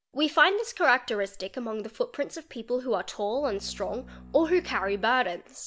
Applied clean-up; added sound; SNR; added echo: none; Bowed string instrument; 20 dB; none.